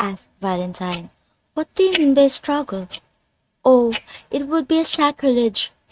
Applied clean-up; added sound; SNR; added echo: neural mask model RNNoise.